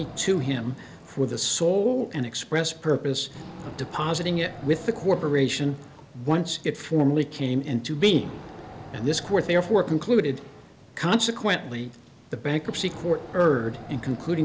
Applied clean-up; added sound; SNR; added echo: none; Wild animals; 18 dB; none.